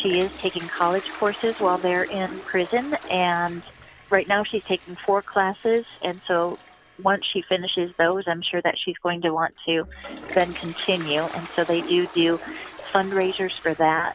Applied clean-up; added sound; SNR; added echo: none; Toilet flush; 16 dB; none.